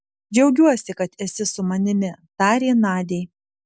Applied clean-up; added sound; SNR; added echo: none; none; none; none.